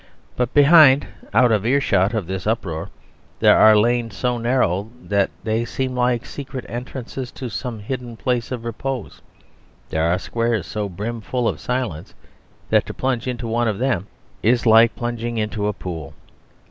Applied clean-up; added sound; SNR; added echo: none; none; none; none.